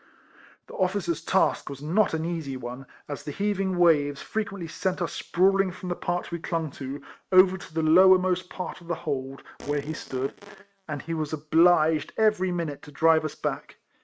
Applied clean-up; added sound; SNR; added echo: neural mask model RNNoise.